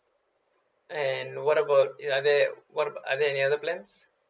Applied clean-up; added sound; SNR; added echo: none; none; none; none.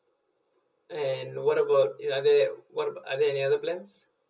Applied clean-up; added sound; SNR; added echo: none; none; none; reverberation time 0.2 s.